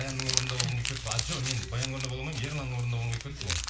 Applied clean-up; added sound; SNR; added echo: none; Crumpling, crinkling; 2 dB; reverberation time 0.6 s.